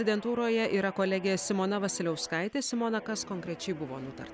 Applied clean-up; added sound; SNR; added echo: none; Guitar; 16 dB; none.